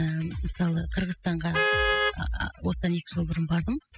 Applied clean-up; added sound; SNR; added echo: classical method spectral subtraction.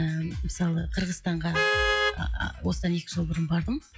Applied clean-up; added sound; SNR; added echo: classical method log-MMSE.